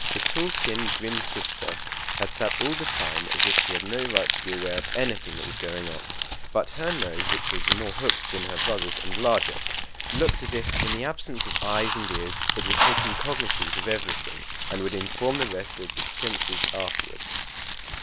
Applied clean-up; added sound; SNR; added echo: none; Whoosh, swoosh, swish + Crumpling, crinkling; -2 dB; none.